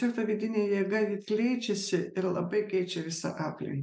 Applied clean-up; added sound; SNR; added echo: none; none; none; none.